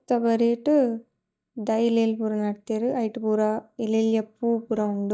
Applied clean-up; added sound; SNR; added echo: neural mask model DeepFilterNet 3.